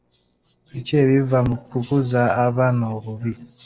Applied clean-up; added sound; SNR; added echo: neural separator model SepFormer DNS4.